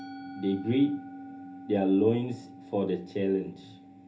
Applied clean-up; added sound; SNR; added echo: none; Musical instrument; 15 dB; reverberation time 0.3 s.